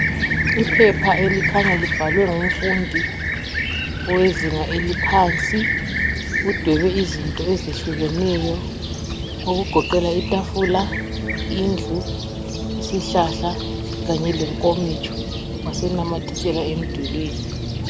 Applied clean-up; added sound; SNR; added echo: none; Fixed-wing aircraft, airplane; 1 dB; none.